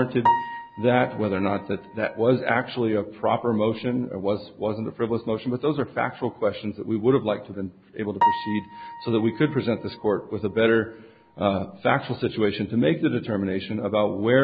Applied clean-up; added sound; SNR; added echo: none; Piano; 7 dB; none.